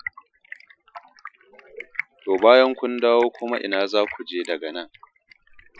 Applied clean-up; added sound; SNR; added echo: classical method Wiener filter.